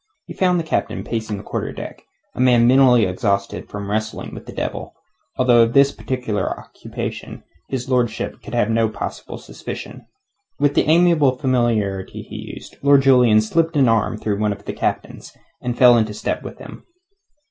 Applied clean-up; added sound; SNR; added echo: none; none; none; none.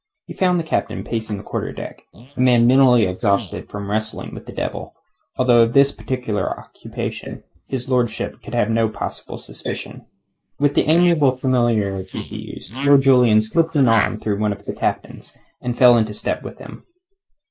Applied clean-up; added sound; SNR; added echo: neural mask model Resemble Enhance denoiser.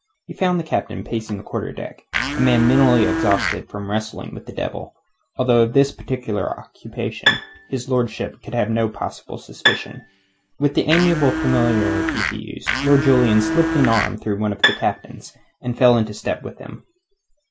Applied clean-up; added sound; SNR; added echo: none; Domestic sounds, home sounds + Bowed string instrument; 1 dB; none.